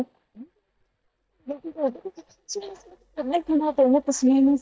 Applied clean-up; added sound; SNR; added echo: neural mask model DeepFilterNet 3.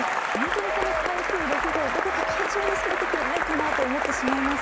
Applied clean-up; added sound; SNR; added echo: none; Applause / Cheering; -4 dB; none.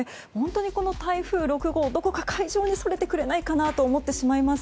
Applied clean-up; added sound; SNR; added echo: none; none; none; none.